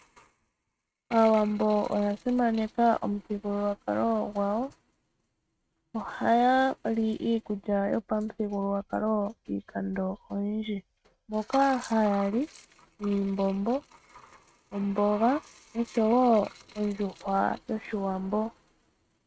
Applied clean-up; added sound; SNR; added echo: neural mask model RNNoise.